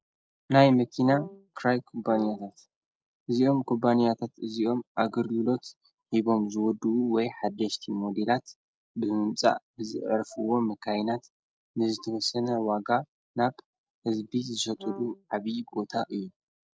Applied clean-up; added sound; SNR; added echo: neural separator model SepFormer DNS4.